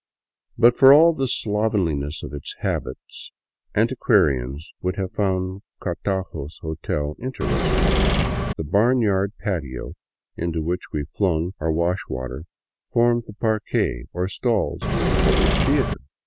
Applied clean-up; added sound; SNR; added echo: none; Engine / Mechanisms; -3 dB; none.